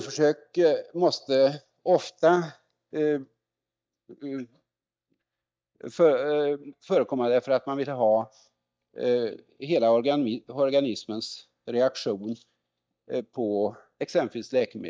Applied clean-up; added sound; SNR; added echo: neural mask model DeepFilterNet 3.